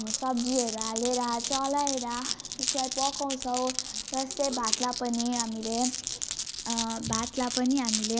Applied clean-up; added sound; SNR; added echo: none; Glass; 3 dB; none.